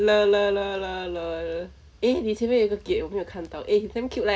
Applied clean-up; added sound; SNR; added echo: none; none; none; none.